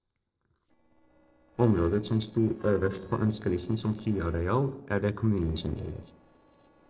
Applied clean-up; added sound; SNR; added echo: neural separator model SepFormer DNS4.